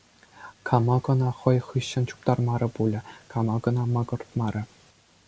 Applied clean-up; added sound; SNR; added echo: none; none; none; none.